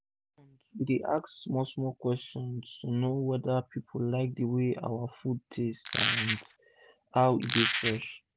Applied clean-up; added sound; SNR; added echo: none; Squeak; 0 dB; none.